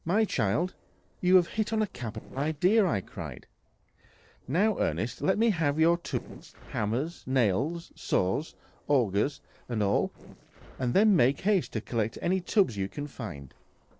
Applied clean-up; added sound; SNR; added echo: neural separator model SepFormer DNS4.